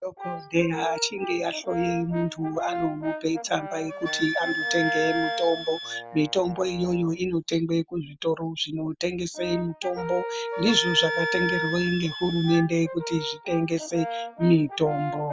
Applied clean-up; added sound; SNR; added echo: none; Wind instrument, woodwind instrument + Brass instrument; 7 dB; none.